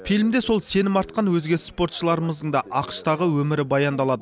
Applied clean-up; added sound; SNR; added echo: none; none; none; none.